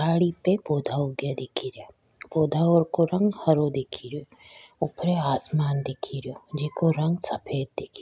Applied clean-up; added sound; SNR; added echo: none; none; none; none.